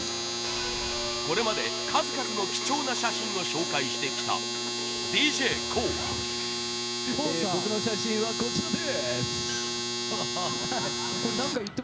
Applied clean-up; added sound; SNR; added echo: none; Domestic sounds, home sounds; 0 dB; none.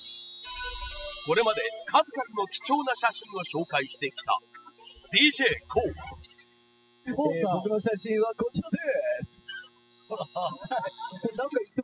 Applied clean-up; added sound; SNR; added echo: classical method spectral subtraction.